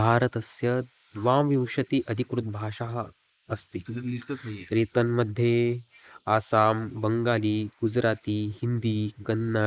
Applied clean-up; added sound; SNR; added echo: neural mask model Resemble Enhance denoiser.